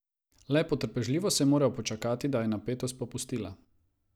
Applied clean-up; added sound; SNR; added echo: none; none; none; none.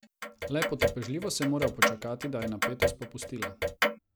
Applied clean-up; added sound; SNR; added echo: none; Clock; -3 dB; none.